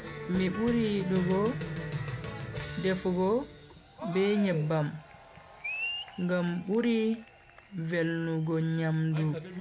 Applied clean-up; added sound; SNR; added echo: none; Cheering; 9 dB; none.